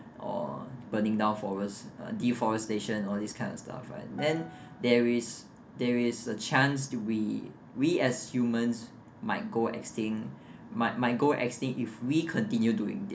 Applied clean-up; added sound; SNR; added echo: none; Piano; 19 dB; none.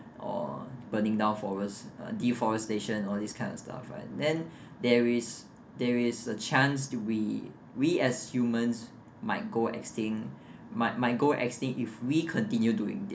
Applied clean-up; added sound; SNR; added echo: none; none; none; none.